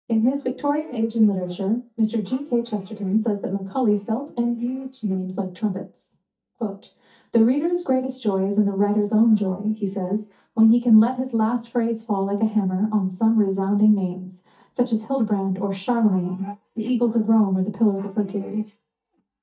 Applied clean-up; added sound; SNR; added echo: neural mask model DeepFilterNet 3.